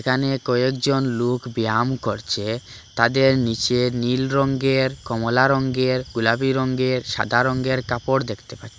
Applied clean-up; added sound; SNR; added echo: none; none; none; none.